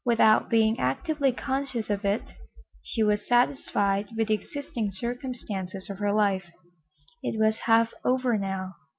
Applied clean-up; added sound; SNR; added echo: none; none; none; none.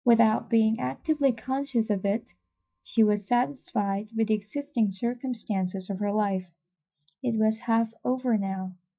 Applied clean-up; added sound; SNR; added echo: neural mask model DeepFilterNet 3.